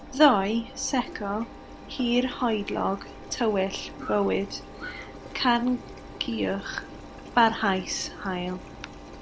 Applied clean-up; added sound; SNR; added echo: none; Engine + Sink (filling or washing) / Water tap, faucet; 14 dB; none.